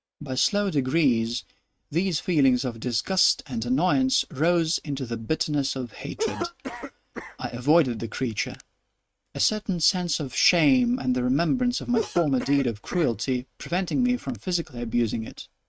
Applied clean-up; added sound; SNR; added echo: neural mask model RNNoise.